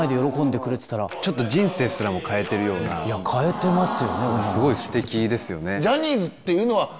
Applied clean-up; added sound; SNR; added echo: none; none; none; none.